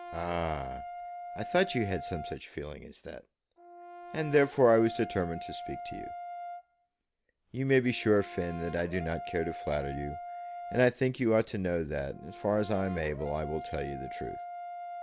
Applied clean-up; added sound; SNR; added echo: none; Brass instrument; 11 dB; none.